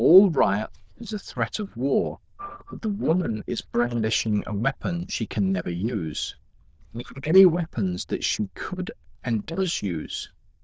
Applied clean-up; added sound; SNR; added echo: neural diffusion model UNIVERSE++.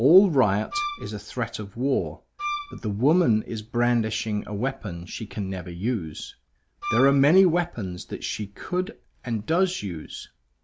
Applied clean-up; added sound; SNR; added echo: none; Wind instrument, woodwind instrument; 8 dB; none.